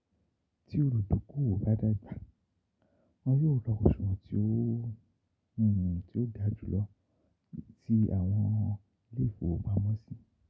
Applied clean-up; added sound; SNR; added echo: none; none; none; none.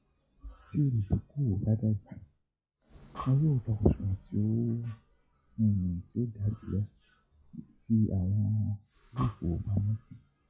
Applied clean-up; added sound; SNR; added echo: classical method log-MMSE.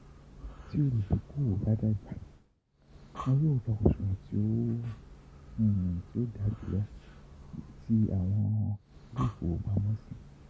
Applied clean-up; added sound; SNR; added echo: none; Breathing; 17 dB; none.